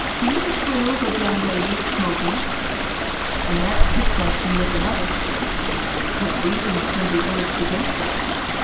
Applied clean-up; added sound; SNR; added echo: none; Stream; -5 dB; reverberation time 2.3 s.